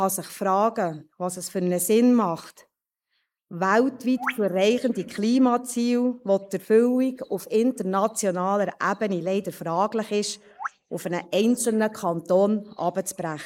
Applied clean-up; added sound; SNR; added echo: neural mask model Resemble Enhance denoiser.